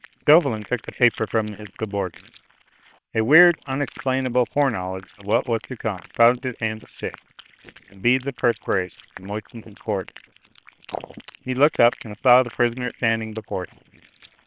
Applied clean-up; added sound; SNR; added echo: neural separator model SepFormer WHAM!.